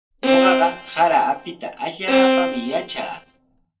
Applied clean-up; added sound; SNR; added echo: neural separator model SepFormer DNS4.